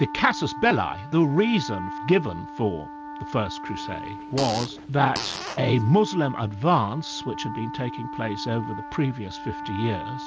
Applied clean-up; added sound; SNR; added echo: none; Wind instrument, woodwind instrument + Fart; 10 dB; none.